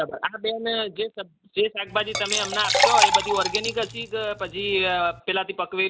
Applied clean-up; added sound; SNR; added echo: none; Liquid; -1 dB; none.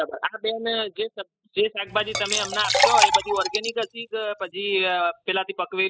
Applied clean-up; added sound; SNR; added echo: classical method spectral subtraction.